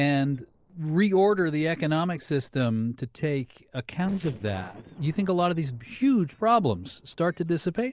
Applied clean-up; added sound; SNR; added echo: neural separator model SepFormer DNS4.